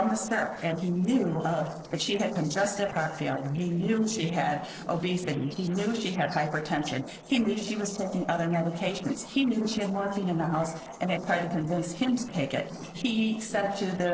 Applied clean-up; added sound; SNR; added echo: neural separator model SepFormer DNS4.